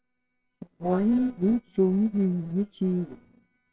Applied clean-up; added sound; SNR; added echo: neural separator model SepFormer WHAMR!.